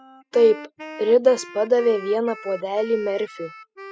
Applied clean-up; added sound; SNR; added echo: classical method spectral subtraction.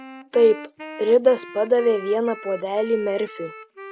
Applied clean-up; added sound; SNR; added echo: none; Wind instrument, woodwind instrument; 17 dB; none.